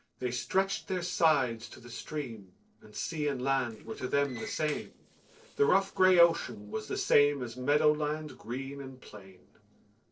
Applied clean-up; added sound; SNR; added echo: neural separator model SepFormer DNS4.